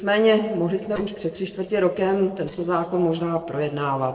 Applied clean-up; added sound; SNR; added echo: neural separator model SepFormer DNS4.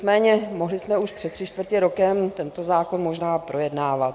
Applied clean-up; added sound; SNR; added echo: none; none; none; none.